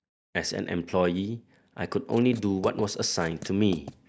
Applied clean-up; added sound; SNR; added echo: neural mask model DeepFilterNet 3.